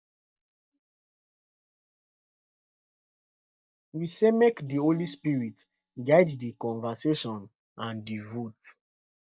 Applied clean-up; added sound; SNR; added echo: neural mask model DeepFilterNet 3.